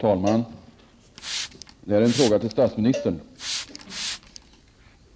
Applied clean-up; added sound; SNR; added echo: none; Cowbell + Hiss; 10 dB; none.